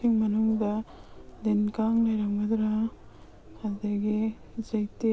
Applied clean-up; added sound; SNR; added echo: none; none; none; none.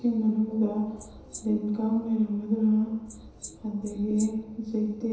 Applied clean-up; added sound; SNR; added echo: none; Wild animals; 17 dB; reverberation time 1.0 s.